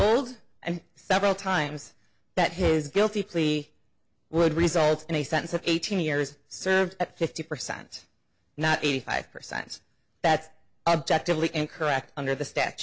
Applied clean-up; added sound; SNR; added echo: none; none; none; none.